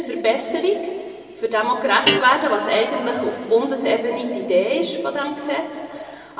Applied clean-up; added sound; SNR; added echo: none; Guitar; 8 dB; reverberation time 2.1 s.